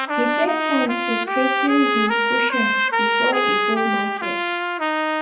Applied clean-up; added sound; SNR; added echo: none; Trumpet; -4 dB; reverberation time 0.7 s.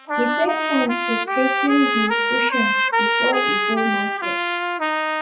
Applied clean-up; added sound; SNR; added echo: classical method WPE with log-MMSE.